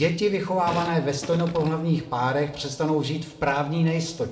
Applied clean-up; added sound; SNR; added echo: none; Fart; 12 dB; reverberation time 0.7 s.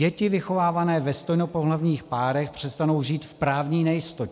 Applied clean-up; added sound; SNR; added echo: none; none; none; none.